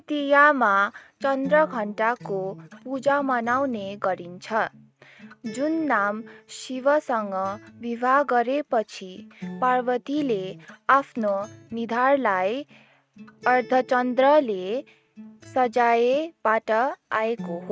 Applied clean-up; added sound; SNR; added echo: neural mask model RNNoise.